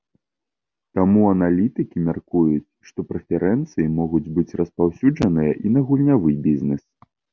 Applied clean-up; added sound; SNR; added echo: none; none; none; none.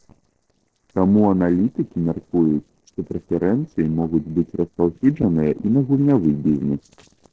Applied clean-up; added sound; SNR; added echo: neural separator model SepFormer DNS4.